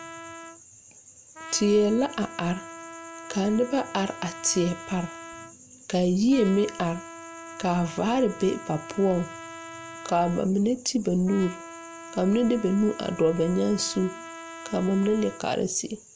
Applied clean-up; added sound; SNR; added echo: none; Trumpet; 16 dB; none.